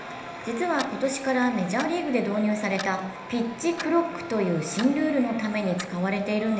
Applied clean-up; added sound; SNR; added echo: none; Clock; 18 dB; reverberation time 1.0 s.